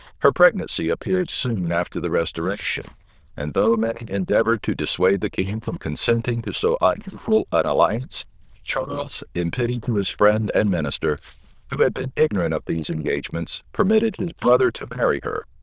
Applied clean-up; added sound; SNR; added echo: neural diffusion model UNIVERSE++.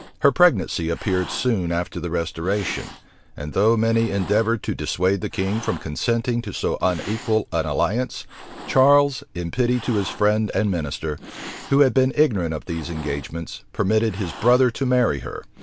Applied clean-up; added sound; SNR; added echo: none; Cat; 19 dB; none.